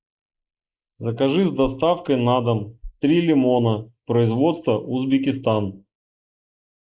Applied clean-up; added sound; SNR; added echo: neural mask model Resemble Enhance denoiser.